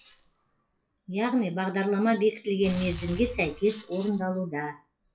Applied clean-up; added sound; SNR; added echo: classical method WPE with log-MMSE.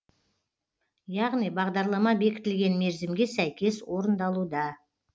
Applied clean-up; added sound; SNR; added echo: none; none; none; none.